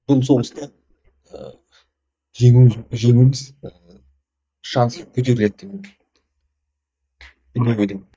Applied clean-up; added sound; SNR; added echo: neural mask model DeepFilterNet 3.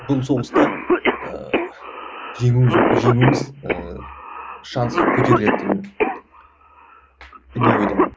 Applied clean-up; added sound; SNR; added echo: none; Cough; -1 dB; none.